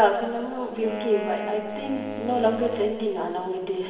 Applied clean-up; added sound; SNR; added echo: none; Wind instrument, woodwind instrument; 10 dB; reverberation time 1.9 s.